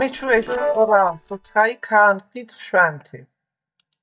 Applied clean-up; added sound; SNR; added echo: neural mask model DeepFilterNet 3.